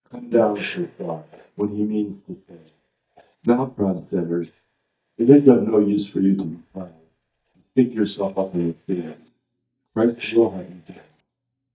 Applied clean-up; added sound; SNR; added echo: neural mask model DeepFilterNet 3.